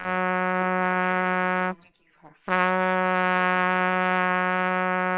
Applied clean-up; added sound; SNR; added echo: neural separator model SepFormer WHAMR!.